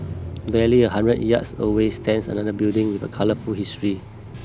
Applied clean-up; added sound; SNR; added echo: none; Bus / Engine; 12 dB; none.